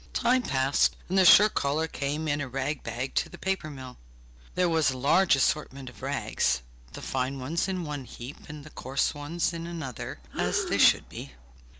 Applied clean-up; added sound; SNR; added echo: none; Breathing; 10 dB; none.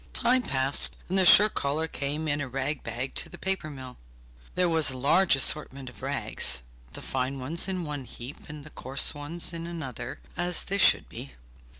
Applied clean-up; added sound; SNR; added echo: none; none; none; none.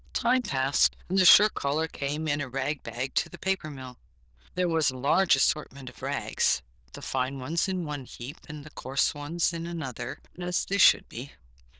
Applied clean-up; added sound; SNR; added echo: neural diffusion model UNIVERSE++.